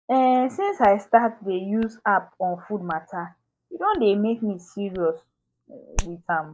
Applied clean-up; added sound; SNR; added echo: neural mask model DeepFilterNet 3.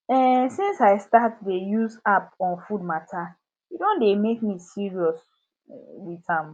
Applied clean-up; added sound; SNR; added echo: none; none; none; none.